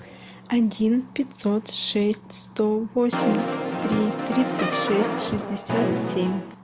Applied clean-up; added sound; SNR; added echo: none; Brass instrument; 1 dB; none.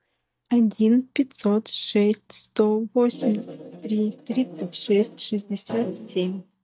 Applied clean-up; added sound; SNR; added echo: neural mask model DeepFilterNet 3.